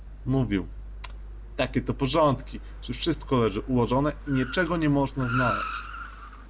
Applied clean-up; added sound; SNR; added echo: none; Car; 12 dB; none.